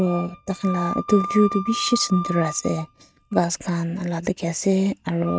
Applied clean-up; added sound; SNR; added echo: neural mask model RNNoise.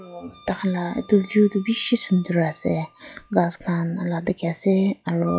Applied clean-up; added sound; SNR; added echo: classical method log-MMSE.